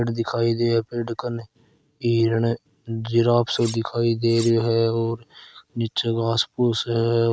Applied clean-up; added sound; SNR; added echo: neural mask model RNNoise.